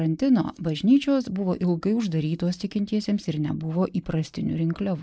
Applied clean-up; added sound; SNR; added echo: neural mask model Resemble Enhance denoiser.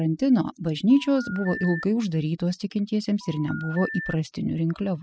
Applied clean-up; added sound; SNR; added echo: classical method spectral subtraction.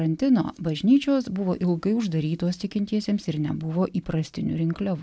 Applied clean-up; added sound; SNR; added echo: none; none; none; none.